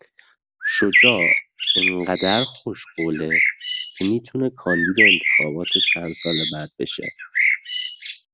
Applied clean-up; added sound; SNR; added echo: neural mask model Resemble Enhance denoiser.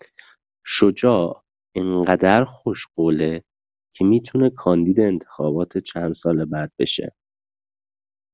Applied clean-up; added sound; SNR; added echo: none; none; none; none.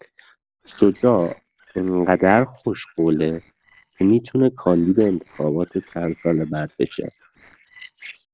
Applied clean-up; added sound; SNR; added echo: neural separator model SepFormer DNS4.